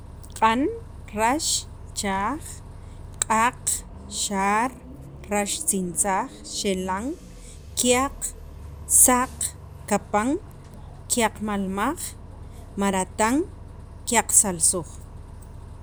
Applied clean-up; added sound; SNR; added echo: none; Bus; 14 dB; none.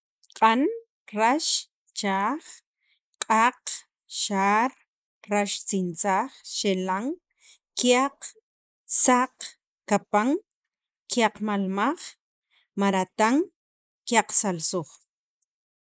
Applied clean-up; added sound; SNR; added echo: neural mask model Resemble Enhance denoiser.